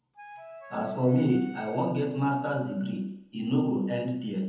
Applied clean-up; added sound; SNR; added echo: none; Wind instrument, woodwind instrument; 18 dB; reverberation time 1.0 s.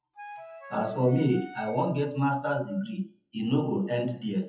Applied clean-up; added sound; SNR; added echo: classical method WPE with log-MMSE.